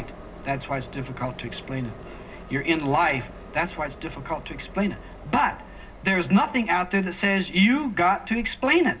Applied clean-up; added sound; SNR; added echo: none; Train; 17 dB; reverberation time 0.2 s.